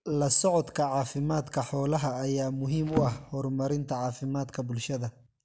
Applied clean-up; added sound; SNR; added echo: none; Percussion; 7 dB; none.